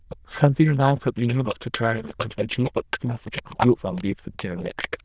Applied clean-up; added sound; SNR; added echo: neural diffusion model UNIVERSE++.